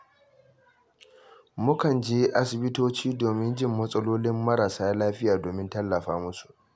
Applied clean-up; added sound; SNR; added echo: none; none; none; none.